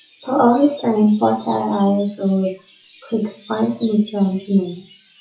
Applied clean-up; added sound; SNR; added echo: classical method WPE with log-MMSE.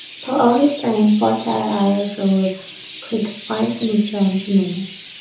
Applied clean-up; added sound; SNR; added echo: none; Chirp, tweet; 18 dB; reverberation time 0.6 s.